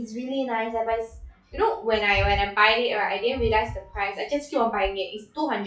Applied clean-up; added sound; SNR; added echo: classical method log-MMSE.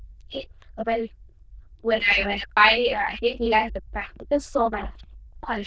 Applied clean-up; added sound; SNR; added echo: neural diffusion model UNIVERSE++.